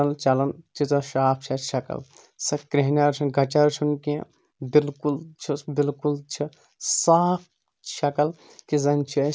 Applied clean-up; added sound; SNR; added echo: none; none; none; none.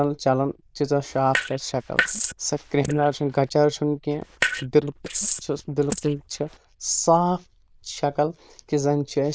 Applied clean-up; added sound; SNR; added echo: neural diffusion model UNIVERSE++.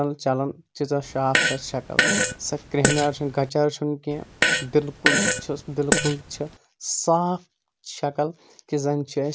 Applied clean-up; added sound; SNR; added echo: none; Fart; -1 dB; none.